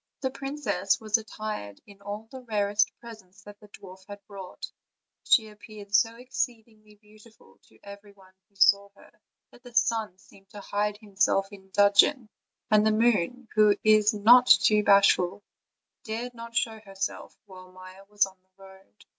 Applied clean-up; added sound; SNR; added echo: none; none; none; none.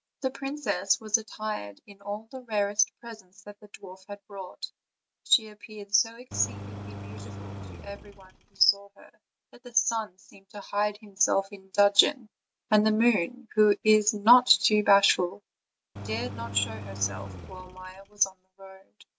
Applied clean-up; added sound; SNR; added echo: none; Engine; 11 dB; none.